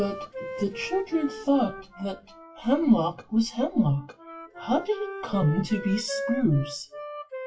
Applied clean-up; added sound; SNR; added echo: classical method WPE with log-MMSE.